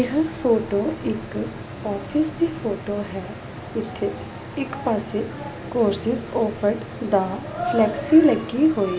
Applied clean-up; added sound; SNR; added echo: none; none; none; none.